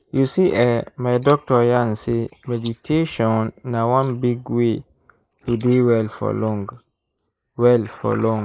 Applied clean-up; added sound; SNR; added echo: neural mask model Resemble Enhance denoiser.